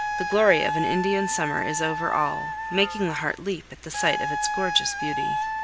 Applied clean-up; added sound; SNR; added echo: none; Wind instrument, woodwind instrument; 3 dB; none.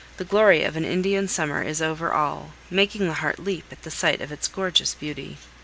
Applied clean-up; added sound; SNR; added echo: none; none; none; none.